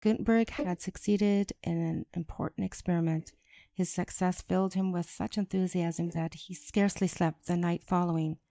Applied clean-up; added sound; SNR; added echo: neural mask model DeepFilterNet 3.